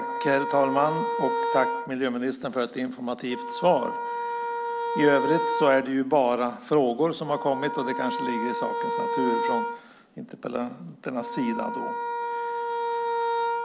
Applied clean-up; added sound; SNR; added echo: none; Wind instrument, woodwind instrument; 3 dB; none.